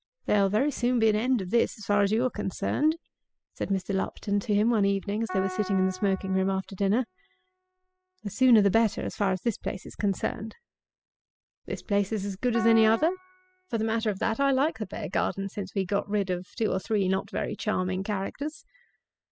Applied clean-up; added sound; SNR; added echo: classical method spectral subtraction.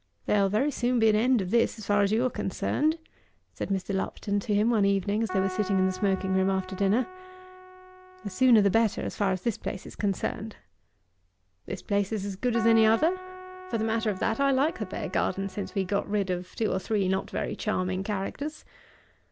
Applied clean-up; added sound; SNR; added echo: none; Keyboard (musical); 13 dB; none.